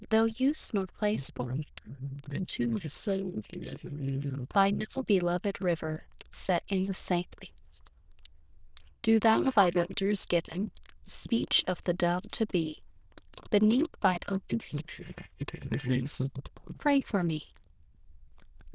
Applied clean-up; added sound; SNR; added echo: neural diffusion model UNIVERSE++.